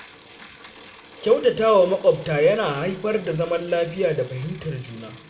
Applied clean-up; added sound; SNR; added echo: none; Bicycle; 16 dB; reverberation time 1.2 s.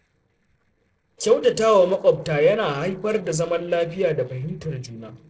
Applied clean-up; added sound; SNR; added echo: neural separator model SepFormer DNS4.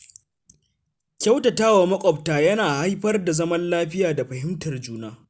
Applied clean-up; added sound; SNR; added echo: none; none; none; none.